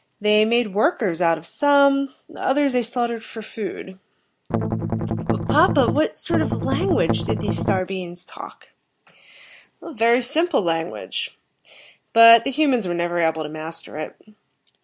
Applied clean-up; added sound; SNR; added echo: none; Strum; 0 dB; none.